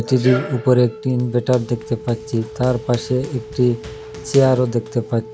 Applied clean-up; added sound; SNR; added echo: none; Wind instrument, woodwind instrument + Run; 13 dB; none.